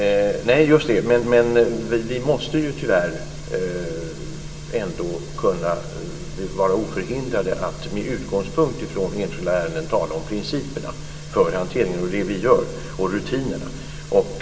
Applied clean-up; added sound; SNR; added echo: none; none; none; reverberation time 2.2 s.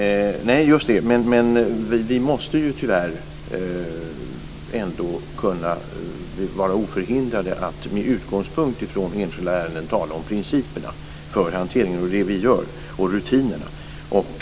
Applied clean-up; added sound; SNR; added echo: none; none; none; none.